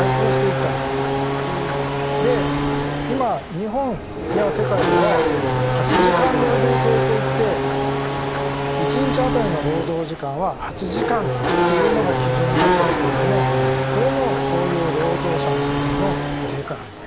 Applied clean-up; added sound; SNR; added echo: none; Race car, auto racing / Accelerating, revving, vroom; -4 dB; none.